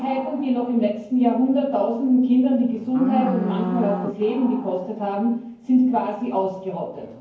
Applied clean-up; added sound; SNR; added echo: none; Livestock, farm animals, working animals; 11 dB; reverberation time 0.9 s.